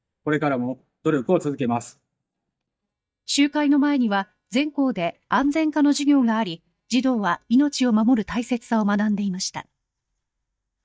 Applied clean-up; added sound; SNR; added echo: neural mask model DeepFilterNet 3.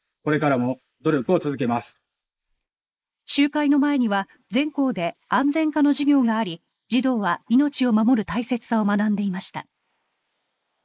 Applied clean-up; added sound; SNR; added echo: neural mask model Resemble Enhance denoiser.